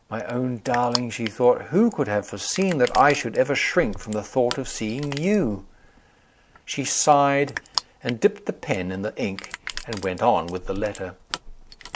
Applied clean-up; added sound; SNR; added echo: none; Crushing; 14 dB; none.